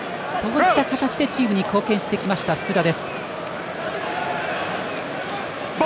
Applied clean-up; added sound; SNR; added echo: none; none; none; none.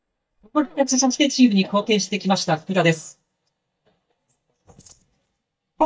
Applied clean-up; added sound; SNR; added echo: neural mask model DeepFilterNet 3.